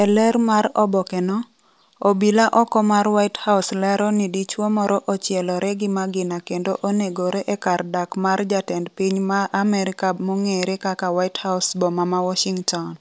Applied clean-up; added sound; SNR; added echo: none; none; none; none.